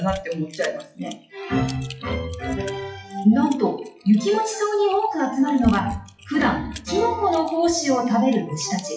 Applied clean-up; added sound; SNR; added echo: classical method WPE with log-MMSE.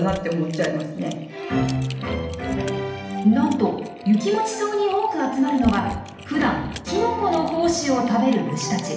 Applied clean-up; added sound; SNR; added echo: none; Typing; 19 dB; reverberation time 0.8 s.